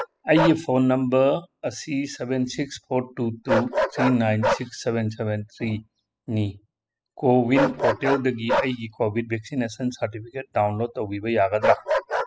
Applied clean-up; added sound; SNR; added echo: classical method spectral subtraction.